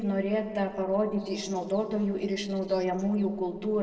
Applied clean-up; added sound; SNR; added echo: neural separator model SepFormer DNS4.